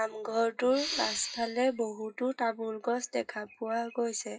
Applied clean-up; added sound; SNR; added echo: classical method WPE with log-MMSE.